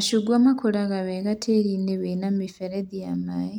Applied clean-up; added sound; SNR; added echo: none; none; none; none.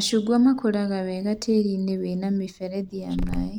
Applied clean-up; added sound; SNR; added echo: none; Growling; 13 dB; none.